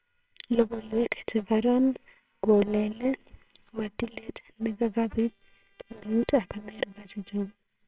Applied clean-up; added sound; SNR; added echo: neural separator model SepFormer WHAMR!.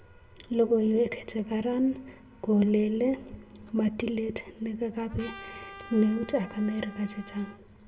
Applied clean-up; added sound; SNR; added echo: none; Trumpet; 18 dB; reverberation time 0.9 s.